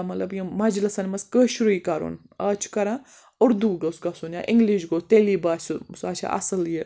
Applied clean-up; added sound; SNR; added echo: none; none; none; none.